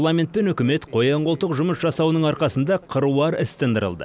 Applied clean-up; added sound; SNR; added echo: none; none; none; none.